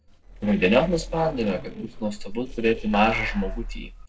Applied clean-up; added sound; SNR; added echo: neural separator model SepFormer DNS4.